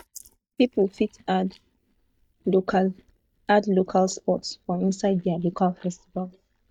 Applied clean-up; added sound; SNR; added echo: neural mask model DeepFilterNet 3.